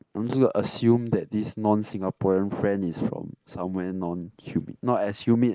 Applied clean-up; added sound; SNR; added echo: neural mask model Resemble Enhance denoiser.